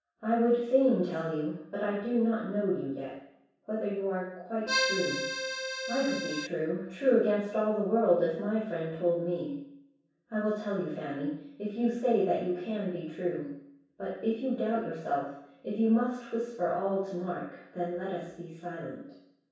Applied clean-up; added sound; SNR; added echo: none; Accordion; 2 dB; reverberation time 0.7 s.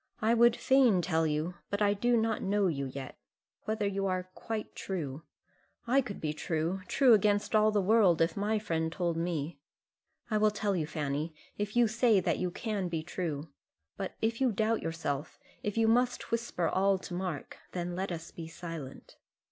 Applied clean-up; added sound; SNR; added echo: none; none; none; none.